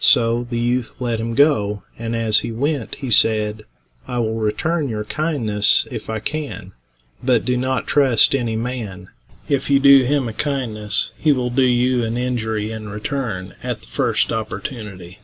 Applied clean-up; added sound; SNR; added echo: none; none; none; none.